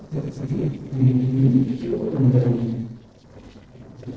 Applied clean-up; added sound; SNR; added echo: neural separator model SepFormer DNS4.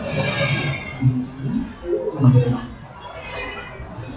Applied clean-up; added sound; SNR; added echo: classical method WPE with log-MMSE.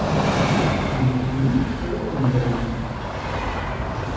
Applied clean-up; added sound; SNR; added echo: none; Train; -1 dB; reverberation time 1.3 s.